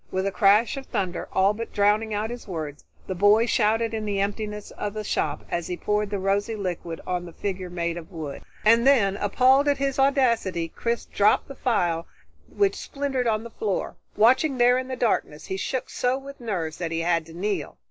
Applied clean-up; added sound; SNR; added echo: none; none; none; none.